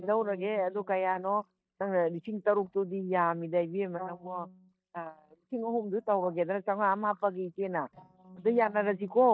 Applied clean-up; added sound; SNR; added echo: neural mask model DeepFilterNet 3.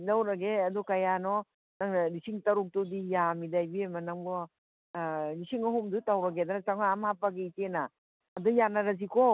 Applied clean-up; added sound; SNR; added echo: none; none; none; none.